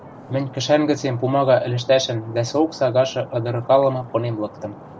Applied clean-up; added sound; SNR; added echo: none; Stream; 19 dB; none.